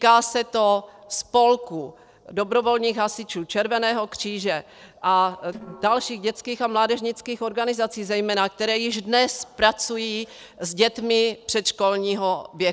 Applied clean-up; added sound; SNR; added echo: neural separator model SepFormer DNS4.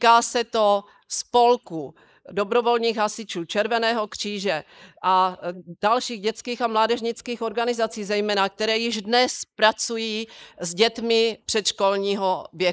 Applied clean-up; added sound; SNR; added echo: neural mask model Resemble Enhance denoiser.